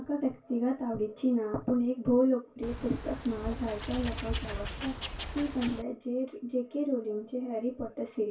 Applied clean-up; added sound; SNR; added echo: none; Wild animals; 6 dB; reverberation time 0.2 s.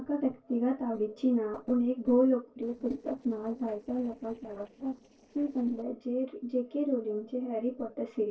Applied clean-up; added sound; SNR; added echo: neural separator model SepFormer DNS4.